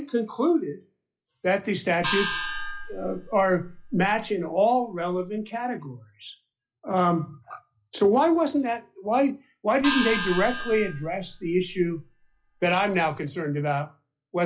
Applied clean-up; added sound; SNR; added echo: classical method log-MMSE.